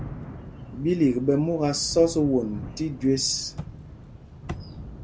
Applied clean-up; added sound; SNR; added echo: none; Thunder / Rain; 13 dB; none.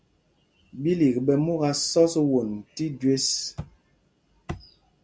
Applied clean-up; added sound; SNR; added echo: none; none; none; none.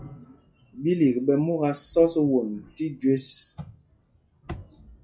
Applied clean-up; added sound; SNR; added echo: classical method log-MMSE.